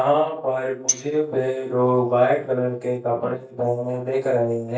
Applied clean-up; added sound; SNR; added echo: neural mask model DeepFilterNet 3.